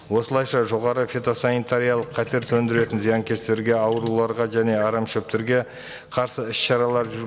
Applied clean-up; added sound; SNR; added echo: none; Sink (filling or washing); 19 dB; none.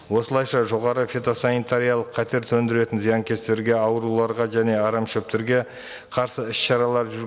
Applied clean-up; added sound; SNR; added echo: none; none; none; none.